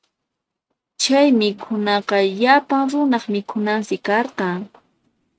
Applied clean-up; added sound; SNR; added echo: neural mask model RNNoise.